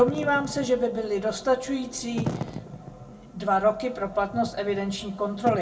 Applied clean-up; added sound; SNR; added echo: none; Wind / Fire; 11 dB; reverberation time 0.2 s.